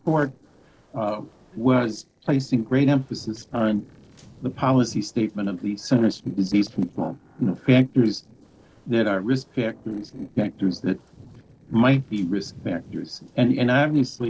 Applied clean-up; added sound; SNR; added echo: neural separator model SepFormer DNS4.